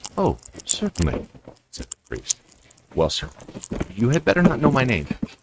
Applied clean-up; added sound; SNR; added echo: neural mask model RNNoise.